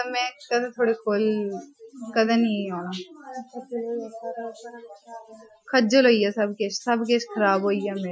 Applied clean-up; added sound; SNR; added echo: classical method Wiener filter.